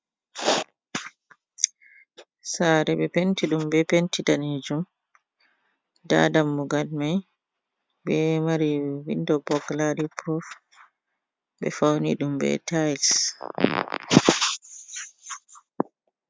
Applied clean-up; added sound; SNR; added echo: none; none; none; none.